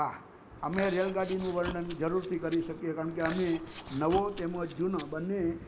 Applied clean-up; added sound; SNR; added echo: none; Chewing, mastication; 12 dB; none.